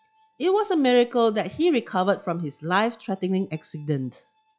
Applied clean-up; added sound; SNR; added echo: classical method log-MMSE.